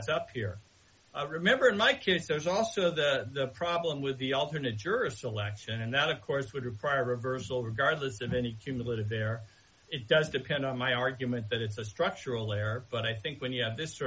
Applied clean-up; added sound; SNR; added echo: none; none; none; none.